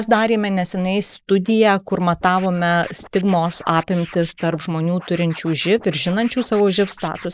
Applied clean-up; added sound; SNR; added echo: neural mask model Resemble Enhance denoiser.